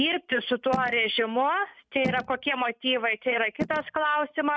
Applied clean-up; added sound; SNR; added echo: neural mask model RNNoise.